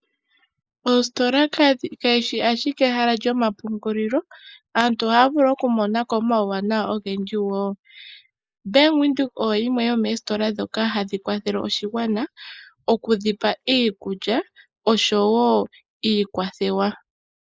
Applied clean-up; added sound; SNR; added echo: neural mask model Resemble Enhance denoiser.